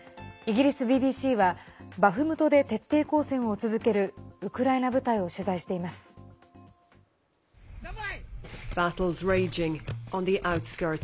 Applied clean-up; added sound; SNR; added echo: none; none; none; none.